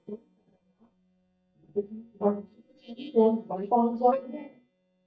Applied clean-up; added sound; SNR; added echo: neural mask model DeepFilterNet 3.